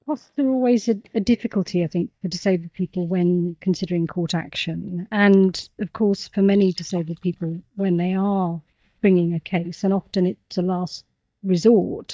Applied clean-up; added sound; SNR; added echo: neural mask model DeepFilterNet 3.